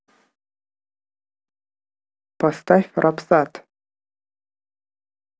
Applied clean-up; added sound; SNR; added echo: none; none; none; none.